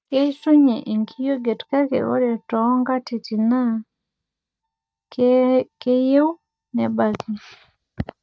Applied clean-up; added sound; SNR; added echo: neural mask model DeepFilterNet 3.